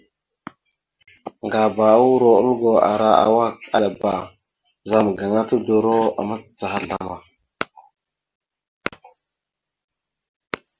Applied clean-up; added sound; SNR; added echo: none; none; none; none.